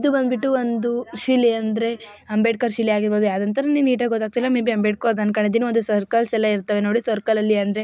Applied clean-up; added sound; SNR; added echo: none; none; none; none.